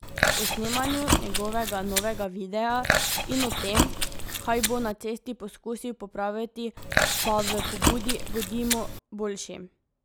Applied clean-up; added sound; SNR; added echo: none; Chewing, mastication; -4 dB; none.